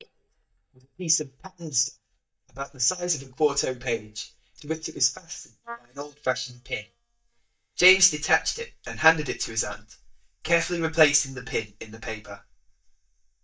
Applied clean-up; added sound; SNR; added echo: neural mask model DeepFilterNet 3.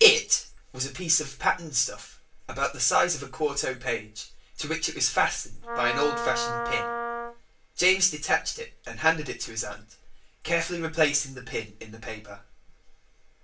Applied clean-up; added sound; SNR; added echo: none; Wind instrument, woodwind instrument; 4 dB; reverberation time 0.2 s.